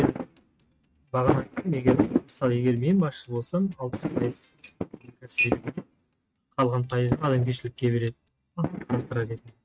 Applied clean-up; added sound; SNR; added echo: neural mask model RNNoise.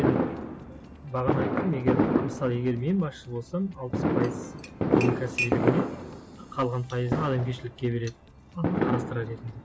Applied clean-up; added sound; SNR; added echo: none; Fireworks; -1 dB; none.